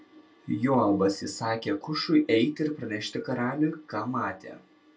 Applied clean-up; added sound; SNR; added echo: none; none; none; reverberation time 0.2 s.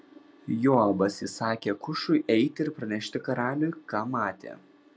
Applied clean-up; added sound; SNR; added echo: none; none; none; none.